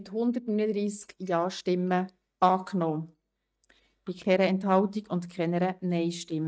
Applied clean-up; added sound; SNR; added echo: neural mask model DeepFilterNet 3.